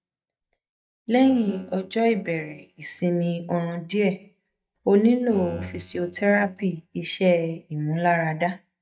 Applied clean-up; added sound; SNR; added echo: neural mask model DeepFilterNet 3.